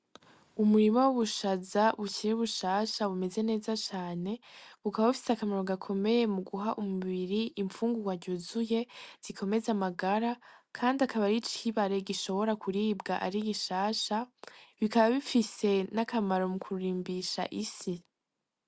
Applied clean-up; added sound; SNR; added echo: none; none; none; none.